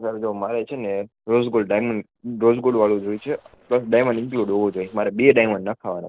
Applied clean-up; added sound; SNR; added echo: neural separator model SepFormer DNS4.